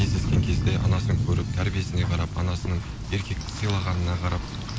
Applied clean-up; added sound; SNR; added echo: none; Rain; 1 dB; none.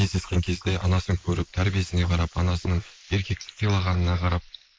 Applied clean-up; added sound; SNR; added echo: neural mask model Resemble Enhance denoiser.